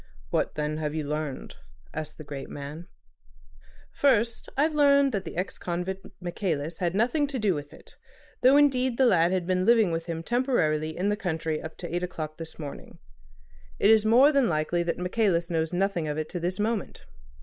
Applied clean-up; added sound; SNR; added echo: neural mask model Resemble Enhance denoiser.